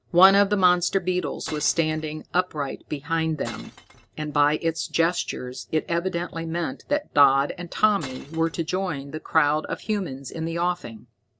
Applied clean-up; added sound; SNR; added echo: none; Glass; 18 dB; none.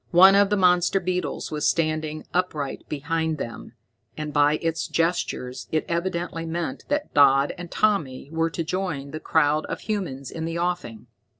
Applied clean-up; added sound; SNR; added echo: none; none; none; none.